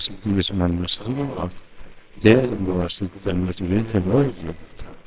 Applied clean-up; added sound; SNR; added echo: neural separator model SepFormer WHAMR!.